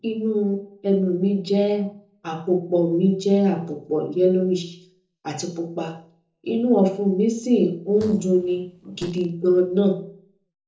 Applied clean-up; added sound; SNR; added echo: neural separator model SepFormer DNS4.